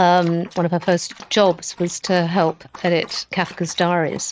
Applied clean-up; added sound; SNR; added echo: neural mask model RNNoise.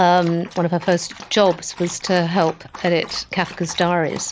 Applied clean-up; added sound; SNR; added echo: none; Dog; 18 dB; none.